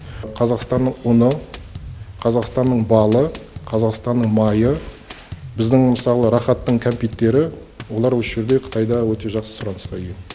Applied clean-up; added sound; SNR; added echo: none; Drum kit; 18 dB; none.